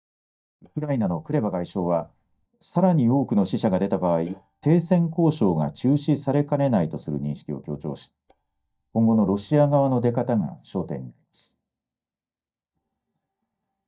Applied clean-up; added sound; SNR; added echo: neural mask model DeepFilterNet 3.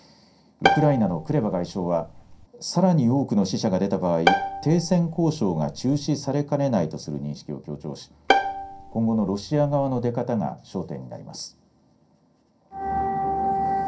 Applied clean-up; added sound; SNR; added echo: none; Bowed string instrument; 3 dB; reverberation time 0.3 s.